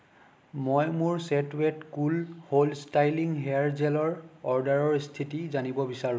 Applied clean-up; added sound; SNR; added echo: none; none; none; none.